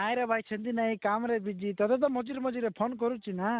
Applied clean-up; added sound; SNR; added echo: none; none; none; none.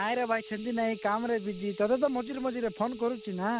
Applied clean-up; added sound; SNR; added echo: none; Telephone + Hiss; 17 dB; none.